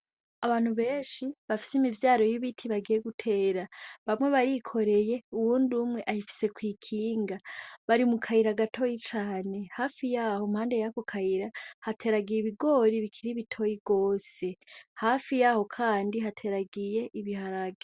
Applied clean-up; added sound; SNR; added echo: none; none; none; none.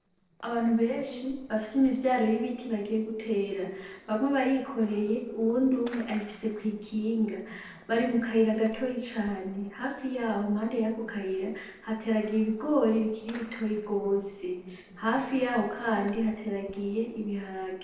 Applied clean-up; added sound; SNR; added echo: neural separator model SepFormer DNS4.